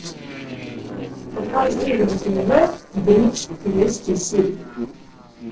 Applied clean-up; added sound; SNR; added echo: neural separator model SepFormer DNS4.